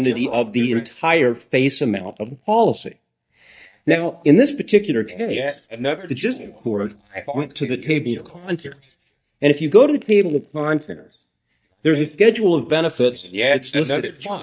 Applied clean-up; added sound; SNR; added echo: neural mask model DeepFilterNet 3.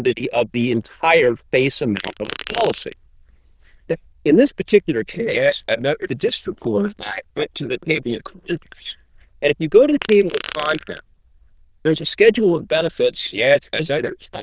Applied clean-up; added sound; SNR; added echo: neural diffusion model UNIVERSE++.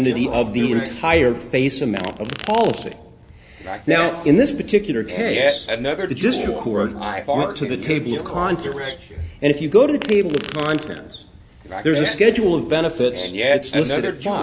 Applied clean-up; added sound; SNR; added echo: none; Fart; 7 dB; none.